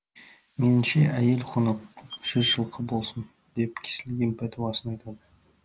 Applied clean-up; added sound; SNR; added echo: neural mask model Resemble Enhance denoiser.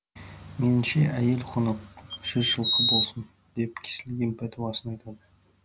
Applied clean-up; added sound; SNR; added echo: none; Bird vocalization, bird call, bird song; -5 dB; none.